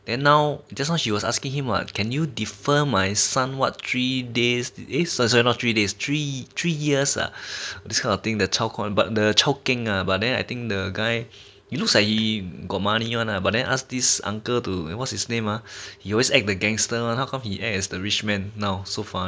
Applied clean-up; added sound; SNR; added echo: none; none; none; none.